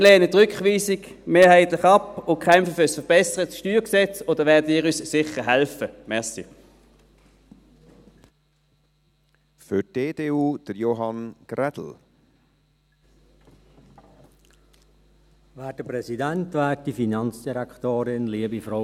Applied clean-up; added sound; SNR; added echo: none; none; none; none.